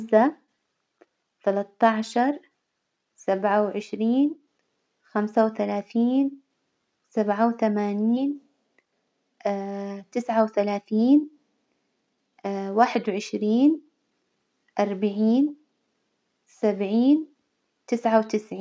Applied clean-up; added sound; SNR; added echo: none; none; none; none.